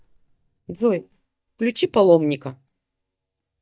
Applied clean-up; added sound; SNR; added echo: neural mask model DeepFilterNet 3.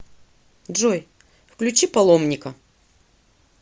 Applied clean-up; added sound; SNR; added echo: none; none; none; none.